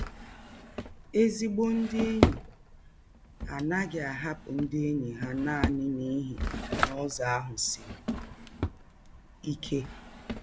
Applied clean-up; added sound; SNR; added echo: none; Drawer open or close; 3 dB; none.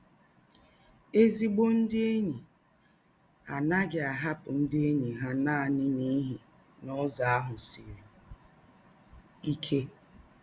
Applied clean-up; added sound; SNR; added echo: none; none; none; none.